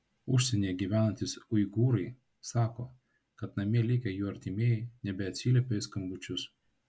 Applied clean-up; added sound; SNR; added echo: none; none; none; none.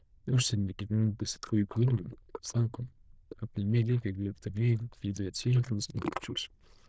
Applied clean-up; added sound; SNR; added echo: neural diffusion model UNIVERSE++.